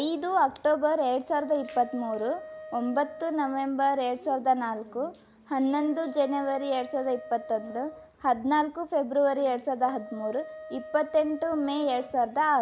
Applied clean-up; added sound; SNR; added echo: none; Wind instrument, woodwind instrument; 17 dB; none.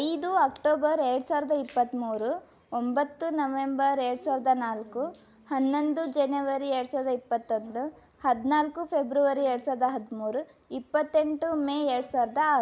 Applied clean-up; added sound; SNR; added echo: none; none; none; none.